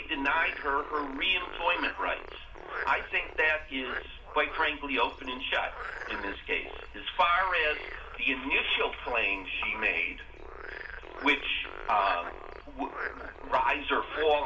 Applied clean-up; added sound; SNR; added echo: none; Frog; 11 dB; reverberation time 0.5 s.